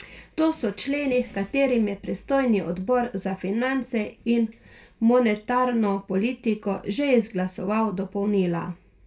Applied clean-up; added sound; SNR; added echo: none; none; none; reverberation time 0.2 s.